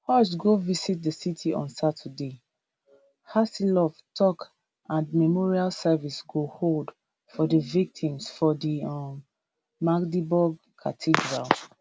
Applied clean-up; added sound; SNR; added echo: none; none; none; none.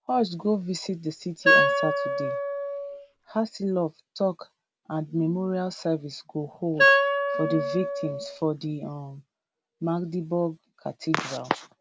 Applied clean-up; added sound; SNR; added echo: none; Wind instrument, woodwind instrument; -5 dB; none.